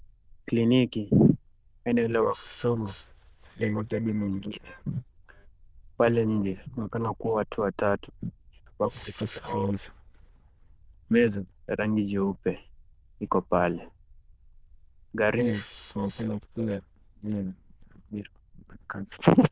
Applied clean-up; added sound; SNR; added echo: neural diffusion model UNIVERSE++.